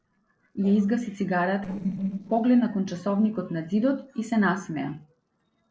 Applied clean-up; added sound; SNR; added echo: neural separator model SepFormer DNS4.